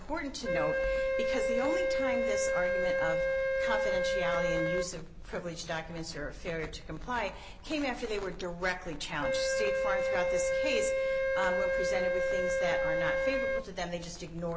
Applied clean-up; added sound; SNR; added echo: none; Wind instrument, woodwind instrument; -4 dB; none.